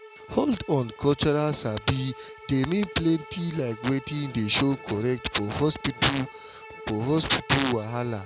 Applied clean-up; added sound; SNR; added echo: none; Bowed string instrument; 18 dB; none.